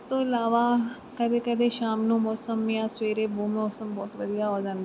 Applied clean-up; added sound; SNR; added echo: none; none; none; none.